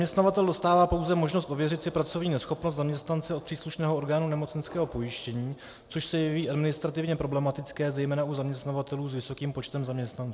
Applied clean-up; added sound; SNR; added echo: none; none; none; none.